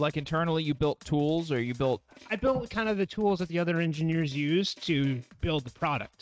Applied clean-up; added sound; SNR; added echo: neural mask model RNNoise.